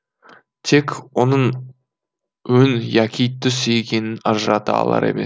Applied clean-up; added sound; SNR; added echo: none; none; none; none.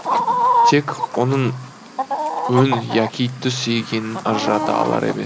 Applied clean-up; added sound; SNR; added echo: none; Chicken, rooster; 1 dB; none.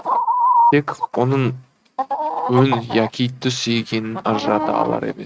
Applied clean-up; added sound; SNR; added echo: neural mask model RNNoise.